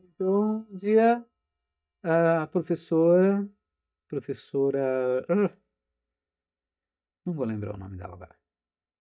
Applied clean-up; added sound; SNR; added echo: neural mask model DeepFilterNet 3.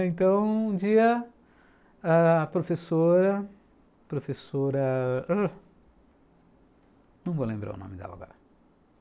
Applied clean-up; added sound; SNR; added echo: none; none; none; none.